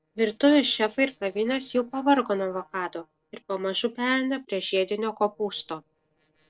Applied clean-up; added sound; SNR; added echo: neural separator model SepFormer DNS4.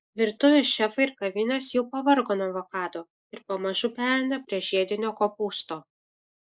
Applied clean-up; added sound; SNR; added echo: neural mask model Resemble Enhance denoiser.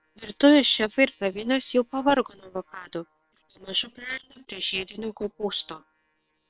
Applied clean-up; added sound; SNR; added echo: neural separator model SepFormer WHAM!.